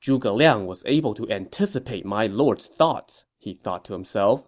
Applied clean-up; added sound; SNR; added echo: none; none; none; none.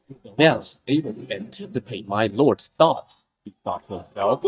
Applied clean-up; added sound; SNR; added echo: neural mask model DeepFilterNet 3.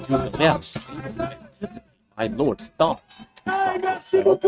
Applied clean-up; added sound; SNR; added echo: neural mask model RNNoise.